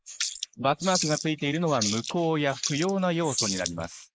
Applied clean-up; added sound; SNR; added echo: neural mask model Resemble Enhance denoiser.